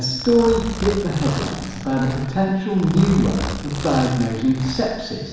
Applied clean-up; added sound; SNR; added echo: none; Zipper (clothing); 10 dB; reverberation time 1.1 s.